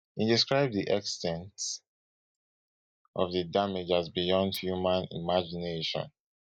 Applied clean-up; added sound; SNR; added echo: neural mask model DeepFilterNet 3.